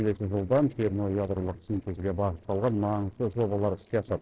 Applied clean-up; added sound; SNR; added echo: neural separator model SepFormer DNS4.